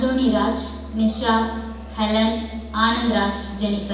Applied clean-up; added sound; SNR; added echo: none; Musical instrument; 14 dB; reverberation time 0.9 s.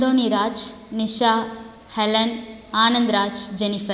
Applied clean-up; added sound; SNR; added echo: none; none; none; none.